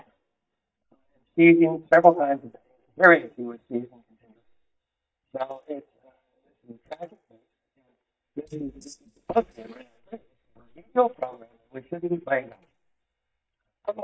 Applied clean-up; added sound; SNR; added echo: neural mask model DeepFilterNet 3.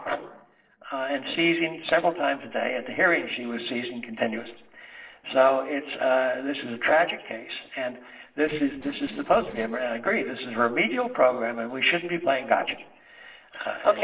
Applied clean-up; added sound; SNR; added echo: neural separator model SepFormer DNS4.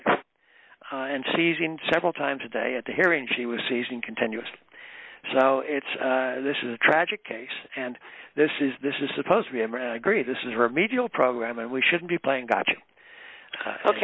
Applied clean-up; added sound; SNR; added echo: none; none; none; none.